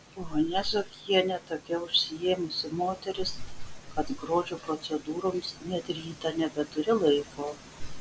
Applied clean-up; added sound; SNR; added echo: none; none; none; none.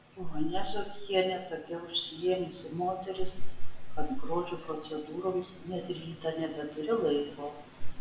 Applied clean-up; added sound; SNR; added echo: none; none; none; reverberation time 0.8 s.